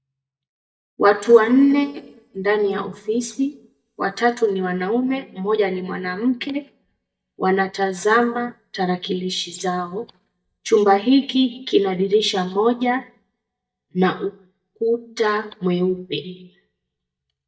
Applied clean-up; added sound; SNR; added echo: neural mask model DeepFilterNet 3.